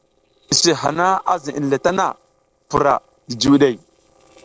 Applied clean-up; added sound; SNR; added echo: neural separator model SepFormer DNS4.